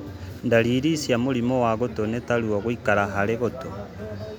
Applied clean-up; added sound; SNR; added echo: none; none; none; none.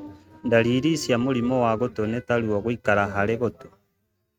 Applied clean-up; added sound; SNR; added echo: neural mask model RNNoise.